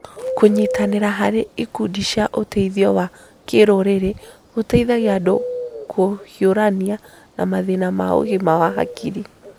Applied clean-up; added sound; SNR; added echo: none; Bird; 13 dB; none.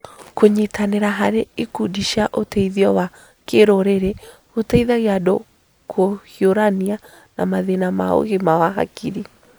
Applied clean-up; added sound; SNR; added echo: none; none; none; none.